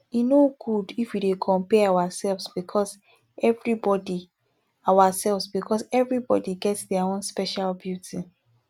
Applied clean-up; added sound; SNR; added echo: none; none; none; none.